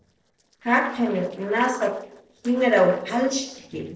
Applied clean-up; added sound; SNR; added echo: neural separator model SepFormer DNS4.